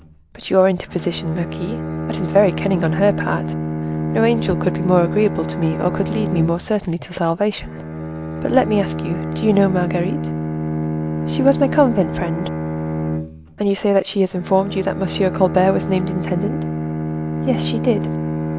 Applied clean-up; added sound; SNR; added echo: none; Bowed string instrument; 4 dB; none.